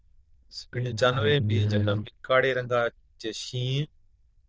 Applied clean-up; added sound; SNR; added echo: neural diffusion model UNIVERSE++.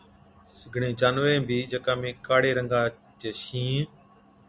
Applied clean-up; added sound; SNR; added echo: none; none; none; none.